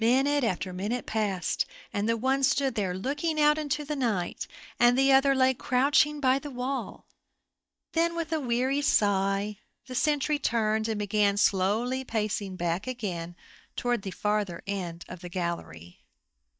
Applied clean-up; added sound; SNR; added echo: neural mask model DeepFilterNet 3.